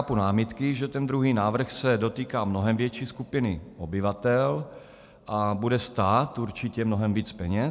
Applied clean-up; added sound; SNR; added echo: none; none; none; none.